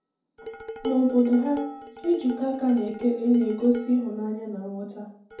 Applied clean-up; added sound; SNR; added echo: none; Dishes, pots, and pans; 14 dB; reverberation time 0.6 s.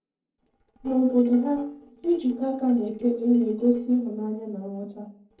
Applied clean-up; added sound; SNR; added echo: neural separator model SepFormer DNS4.